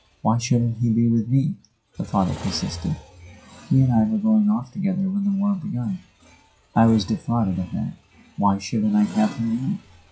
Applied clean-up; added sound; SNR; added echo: classical method WPE with log-MMSE.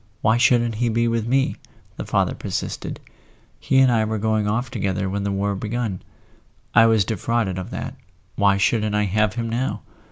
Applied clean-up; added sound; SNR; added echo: none; none; none; none.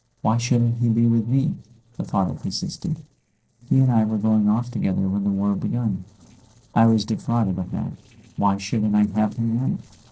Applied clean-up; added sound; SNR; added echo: neural separator model SepFormer DNS4.